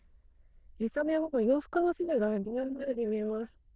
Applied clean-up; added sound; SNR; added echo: neural diffusion model UNIVERSE++.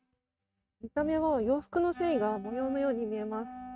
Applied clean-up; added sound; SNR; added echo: neural mask model RNNoise.